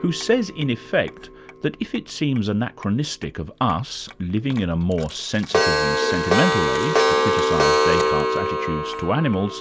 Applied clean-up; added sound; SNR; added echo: none; Clock; 0 dB; none.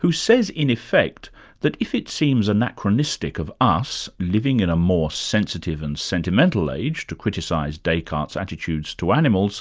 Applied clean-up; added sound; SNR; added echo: none; none; none; none.